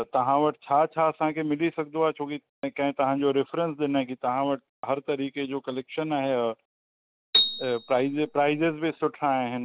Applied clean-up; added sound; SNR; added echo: none; Piano; 0 dB; none.